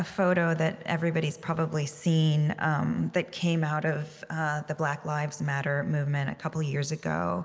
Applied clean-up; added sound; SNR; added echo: none; none; none; none.